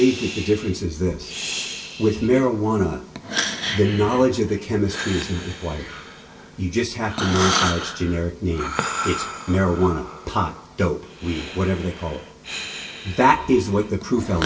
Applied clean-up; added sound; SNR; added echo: none; Breathing; 8 dB; reverberation time 0.2 s.